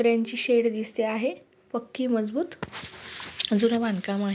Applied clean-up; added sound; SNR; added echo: none; none; none; none.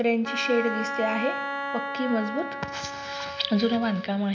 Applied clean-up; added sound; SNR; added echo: none; Wind instrument, woodwind instrument; 6 dB; reverberation time 1.1 s.